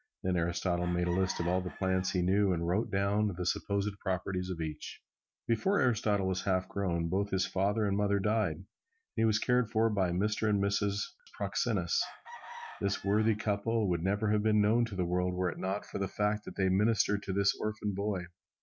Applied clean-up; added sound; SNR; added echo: none; Chicken, rooster; 18 dB; none.